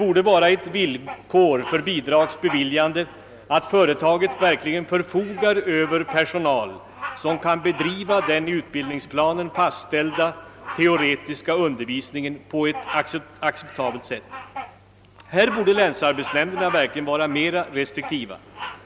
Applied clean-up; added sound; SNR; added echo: none; Bird vocalization, bird call, bird song; 15 dB; none.